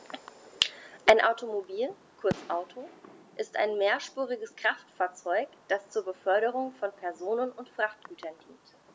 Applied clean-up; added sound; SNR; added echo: none; Fireworks; 19 dB; none.